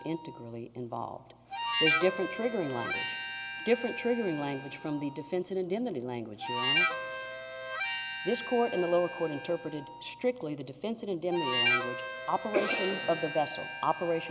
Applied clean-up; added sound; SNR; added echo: none; Harmonica; 3 dB; none.